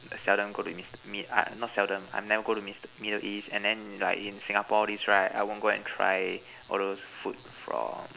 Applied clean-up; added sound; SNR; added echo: none; none; none; none.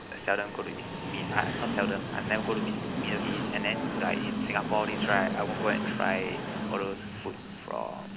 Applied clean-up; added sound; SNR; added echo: none; Train; 1 dB; none.